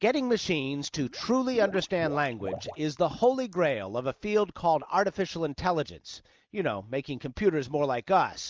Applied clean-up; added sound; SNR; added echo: neural mask model DeepFilterNet 3.